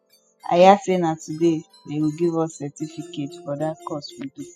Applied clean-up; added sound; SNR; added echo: classical method spectral subtraction.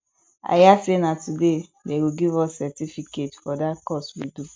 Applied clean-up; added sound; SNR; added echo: none; none; none; none.